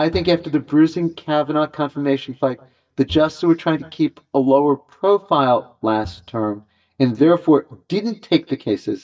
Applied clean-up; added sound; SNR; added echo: neural mask model DeepFilterNet 3.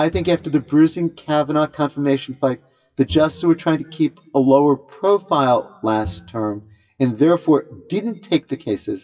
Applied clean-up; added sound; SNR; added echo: classical method WPE with log-MMSE.